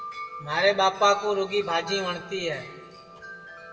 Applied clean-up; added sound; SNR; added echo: none; Wind chime; 14 dB; reverberation time 1.5 s.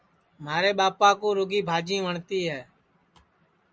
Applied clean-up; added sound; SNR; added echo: none; none; none; none.